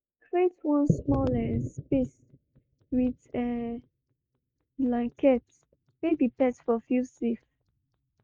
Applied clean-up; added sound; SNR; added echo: neural mask model RNNoise.